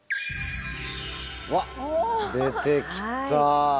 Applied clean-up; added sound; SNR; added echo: none; none; none; none.